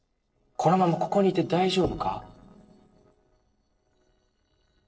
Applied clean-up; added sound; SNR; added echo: neural separator model SepFormer DNS4.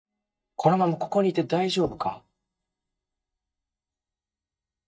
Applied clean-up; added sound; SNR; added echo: neural mask model DeepFilterNet 3.